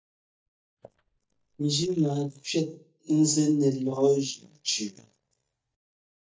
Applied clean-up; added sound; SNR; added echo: neural mask model DeepFilterNet 3.